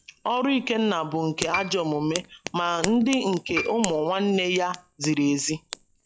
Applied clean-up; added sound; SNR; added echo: classical method log-MMSE.